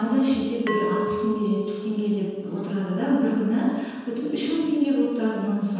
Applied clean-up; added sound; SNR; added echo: none; Glass; 10 dB; reverberation time 1.2 s.